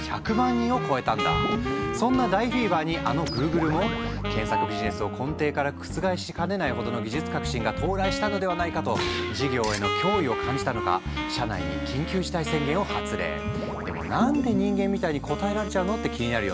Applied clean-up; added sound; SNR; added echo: none; Wind instrument, woodwind instrument; 7 dB; none.